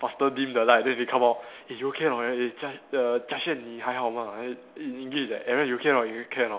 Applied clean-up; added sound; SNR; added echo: none; none; none; none.